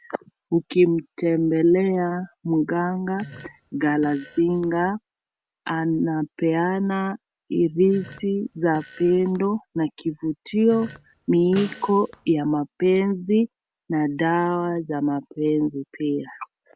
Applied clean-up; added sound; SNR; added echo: none; Snare drum + Fart; 20 dB; none.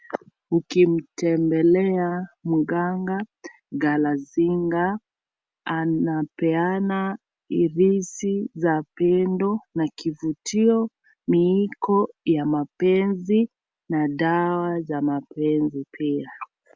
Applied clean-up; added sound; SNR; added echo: none; none; none; none.